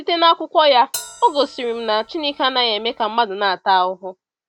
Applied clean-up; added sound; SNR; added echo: none; Bell; 19 dB; none.